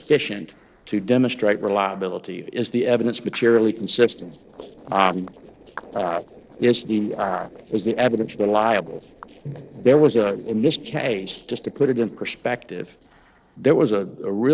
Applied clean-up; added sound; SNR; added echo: neural separator model SepFormer DNS4.